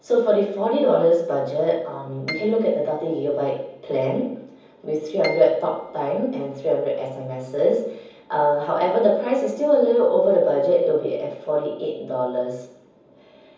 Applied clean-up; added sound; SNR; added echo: none; Piano; 17 dB; reverberation time 0.9 s.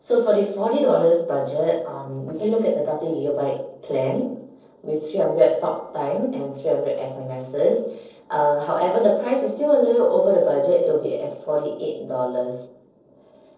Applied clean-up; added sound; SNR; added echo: neural separator model SepFormer DNS4.